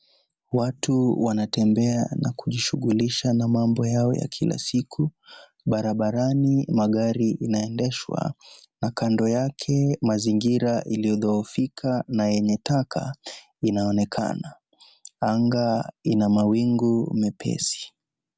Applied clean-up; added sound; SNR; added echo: none; none; none; none.